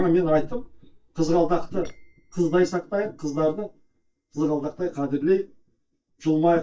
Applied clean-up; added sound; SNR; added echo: neural mask model DeepFilterNet 3.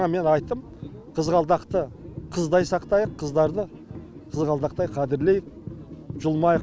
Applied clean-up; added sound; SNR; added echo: none; none; none; none.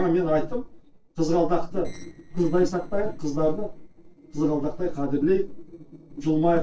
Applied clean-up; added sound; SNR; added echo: neural separator model SepFormer DNS4.